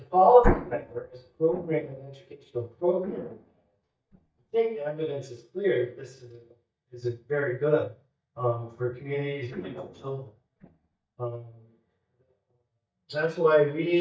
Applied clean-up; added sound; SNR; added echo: neural mask model DeepFilterNet 3.